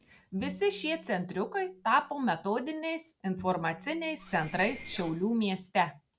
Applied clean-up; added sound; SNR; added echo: none; Bowed string instrument + Mechanisms; 16 dB; none.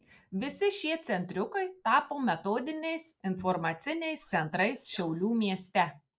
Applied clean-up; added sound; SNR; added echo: neural mask model Resemble Enhance denoiser.